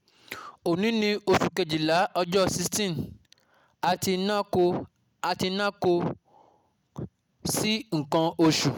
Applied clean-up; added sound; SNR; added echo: none; none; none; none.